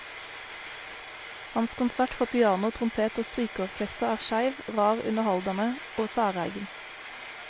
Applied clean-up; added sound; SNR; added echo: none; Frying (food); 12 dB; none.